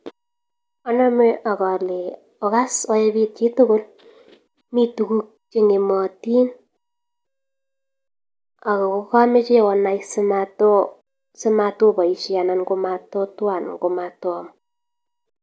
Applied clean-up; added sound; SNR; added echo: none; none; none; none.